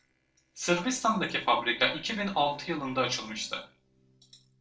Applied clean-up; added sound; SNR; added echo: neural separator model SepFormer DNS4.